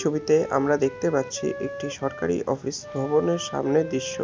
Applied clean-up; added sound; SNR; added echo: none; Wind instrument, woodwind instrument; 13 dB; none.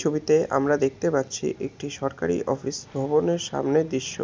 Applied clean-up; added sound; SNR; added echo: none; none; none; none.